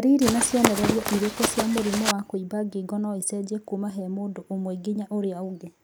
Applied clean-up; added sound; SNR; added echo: none; Run; 1 dB; none.